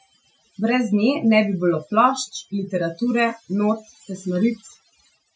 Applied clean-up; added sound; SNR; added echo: classical method Wiener filter.